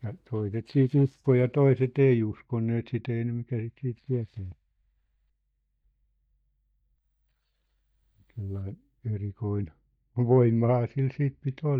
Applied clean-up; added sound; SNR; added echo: neural mask model DeepFilterNet 3.